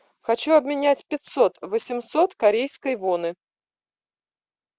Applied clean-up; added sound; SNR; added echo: none; none; none; none.